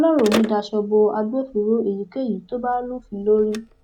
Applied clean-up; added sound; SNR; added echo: none; Telephone; 13 dB; none.